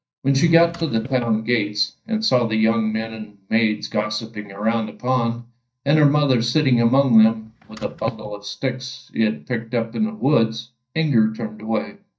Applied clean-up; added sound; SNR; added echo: neural mask model DeepFilterNet 3.